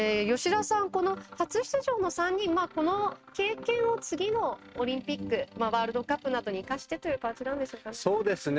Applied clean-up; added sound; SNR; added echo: neural mask model RNNoise.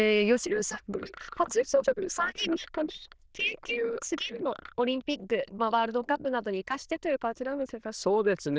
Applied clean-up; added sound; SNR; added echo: neural diffusion model UNIVERSE++.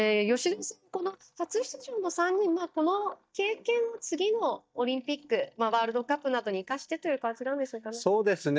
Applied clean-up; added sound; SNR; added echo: neural mask model DeepFilterNet 3.